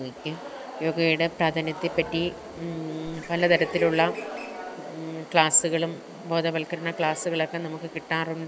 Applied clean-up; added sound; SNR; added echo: none; Bird; 18 dB; none.